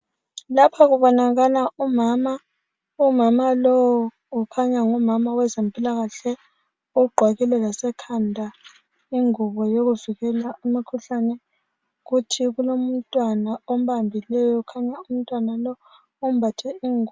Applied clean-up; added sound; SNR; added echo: none; none; none; none.